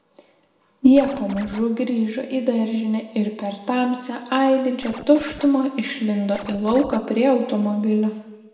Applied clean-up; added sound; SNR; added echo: none; Scratching (performance technique); 16 dB; reverberation time 1.1 s.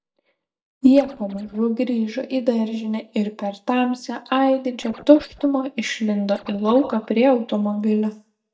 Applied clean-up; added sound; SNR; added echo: neural mask model DeepFilterNet 3.